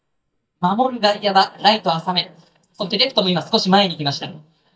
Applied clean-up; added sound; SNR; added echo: neural mask model DeepFilterNet 3.